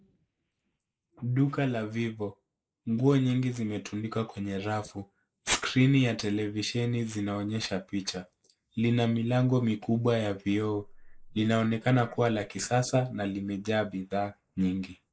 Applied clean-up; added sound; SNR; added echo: neural mask model Resemble Enhance denoiser.